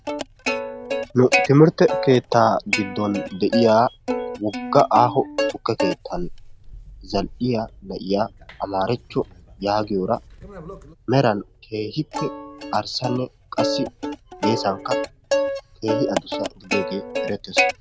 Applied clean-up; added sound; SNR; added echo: none; Plucked string instrument; 5 dB; none.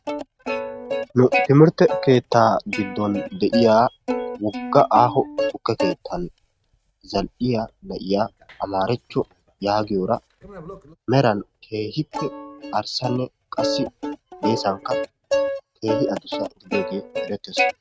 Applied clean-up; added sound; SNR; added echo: neural mask model RNNoise.